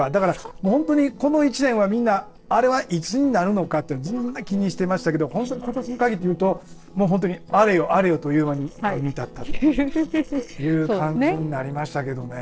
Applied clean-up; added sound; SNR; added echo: neural separator model SepFormer DNS4.